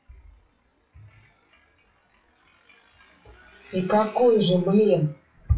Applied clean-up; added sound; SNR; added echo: classical method WPE with log-MMSE.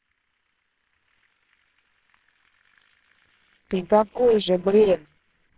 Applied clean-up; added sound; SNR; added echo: neural separator model SepFormer WHAMR!.